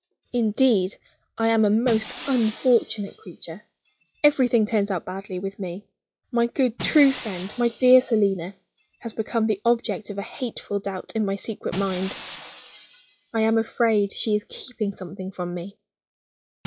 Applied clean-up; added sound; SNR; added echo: classical method log-MMSE.